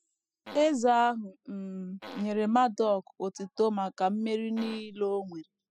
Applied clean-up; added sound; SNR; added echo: classical method spectral subtraction.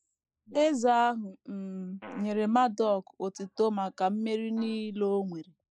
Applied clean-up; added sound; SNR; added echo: neural mask model Resemble Enhance denoiser.